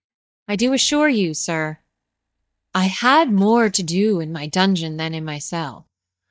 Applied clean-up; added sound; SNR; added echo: neural mask model DeepFilterNet 3.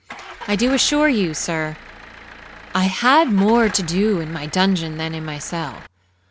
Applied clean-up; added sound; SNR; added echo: none; Engine starting / Car; 16 dB; none.